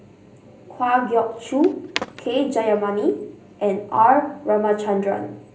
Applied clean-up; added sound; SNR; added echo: none; Skateboard; 17 dB; reverberation time 0.5 s.